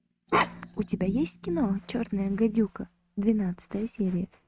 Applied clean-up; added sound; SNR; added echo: neural mask model RNNoise.